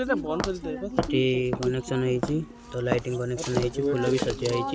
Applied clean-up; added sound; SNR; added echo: none; Walk, footsteps; 8 dB; none.